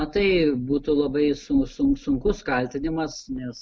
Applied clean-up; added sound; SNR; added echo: none; none; none; none.